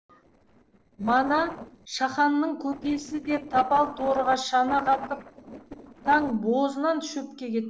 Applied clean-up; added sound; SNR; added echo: neural separator model SepFormer DNS4.